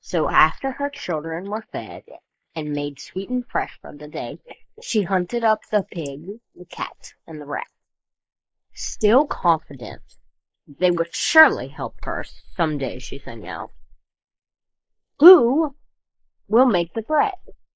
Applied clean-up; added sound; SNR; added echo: neural mask model Resemble Enhance denoiser.